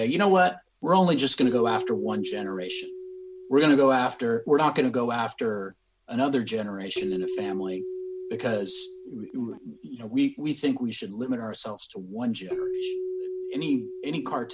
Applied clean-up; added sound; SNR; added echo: none; Keyboard (musical); 10 dB; none.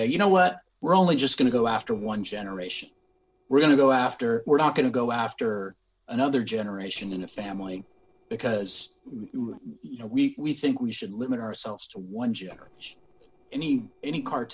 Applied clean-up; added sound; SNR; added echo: neural separator model SepFormer DNS4.